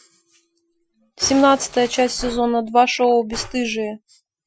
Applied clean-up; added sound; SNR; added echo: classical method Wiener filter.